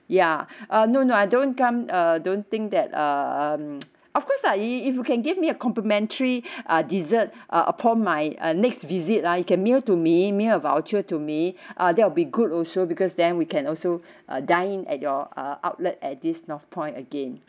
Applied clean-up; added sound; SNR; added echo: none; none; none; none.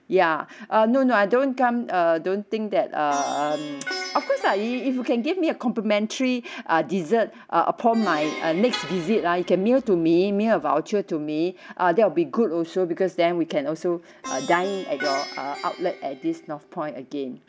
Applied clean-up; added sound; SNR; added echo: none; Vehicle horn, car horn, honking + Plucked string instrument; 16 dB; none.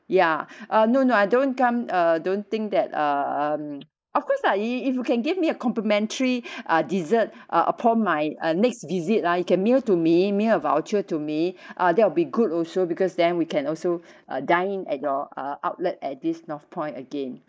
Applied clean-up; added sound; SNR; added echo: neural mask model Resemble Enhance denoiser.